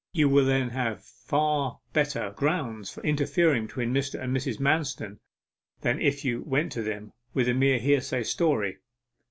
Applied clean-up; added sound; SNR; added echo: none; none; none; none.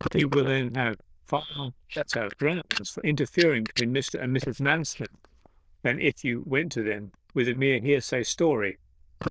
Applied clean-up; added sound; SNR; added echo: neural diffusion model UNIVERSE++.